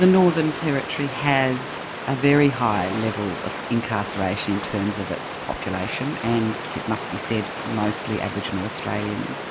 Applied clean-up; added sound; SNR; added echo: none; Water; 8 dB; none.